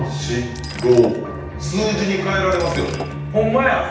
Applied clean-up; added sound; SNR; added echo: none; Shatter; 16 dB; reverberation time 0.9 s.